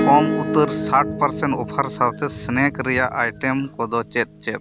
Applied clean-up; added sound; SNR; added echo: none; Acoustic guitar / Strum; 6 dB; none.